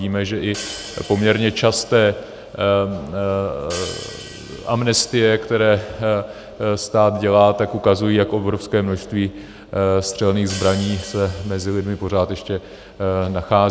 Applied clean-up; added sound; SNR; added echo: none; Hi-hat; 19 dB; none.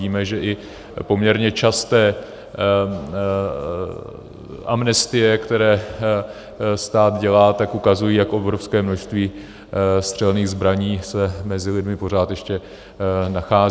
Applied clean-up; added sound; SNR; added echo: none; none; none; none.